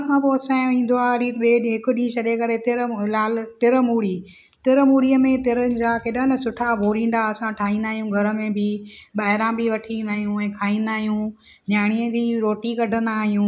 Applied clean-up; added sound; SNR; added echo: none; none; none; none.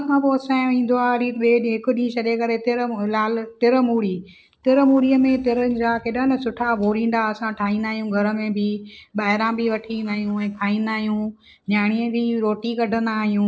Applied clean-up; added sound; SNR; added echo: neural separator model SepFormer DNS4.